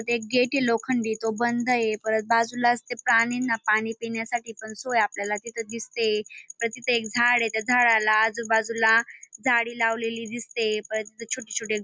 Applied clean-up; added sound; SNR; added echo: none; none; none; none.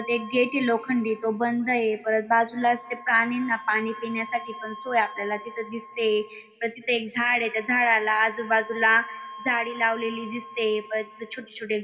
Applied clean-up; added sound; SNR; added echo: none; Wind instrument, woodwind instrument; 17 dB; reverberation time 1.8 s.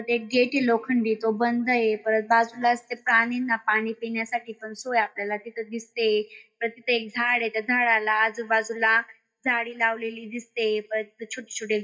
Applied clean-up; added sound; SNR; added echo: neural mask model DeepFilterNet 3.